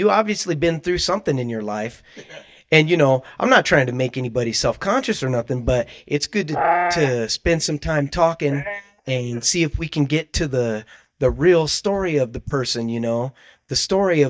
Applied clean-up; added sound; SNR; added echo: neural mask model DeepFilterNet 3.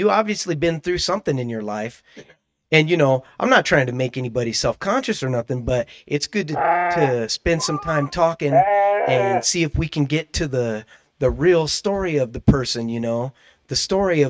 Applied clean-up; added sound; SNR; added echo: neural mask model RNNoise.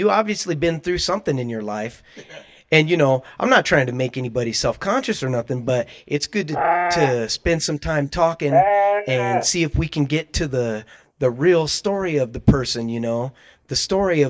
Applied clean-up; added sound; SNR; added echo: neural mask model Resemble Enhance denoiser.